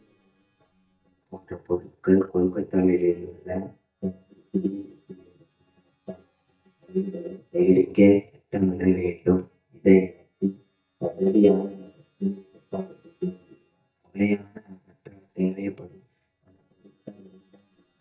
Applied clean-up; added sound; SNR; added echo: neural mask model DeepFilterNet 3.